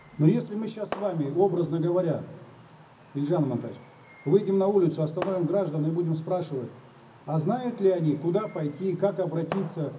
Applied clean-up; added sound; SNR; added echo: none; Fireworks; 19 dB; reverberation time 0.4 s.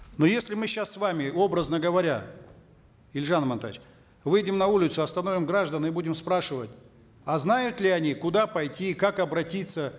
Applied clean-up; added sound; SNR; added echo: none; none; none; none.